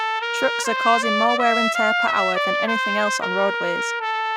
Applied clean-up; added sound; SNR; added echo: none; Trumpet; -2 dB; none.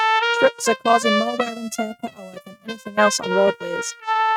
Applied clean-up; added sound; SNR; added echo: neural mask model RNNoise.